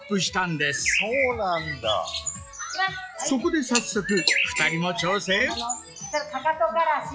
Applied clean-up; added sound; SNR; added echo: classical method log-MMSE.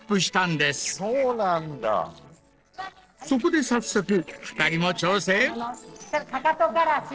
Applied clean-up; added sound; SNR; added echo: neural separator model SepFormer DNS4.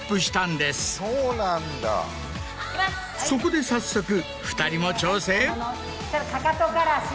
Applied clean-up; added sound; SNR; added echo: none; none; none; none.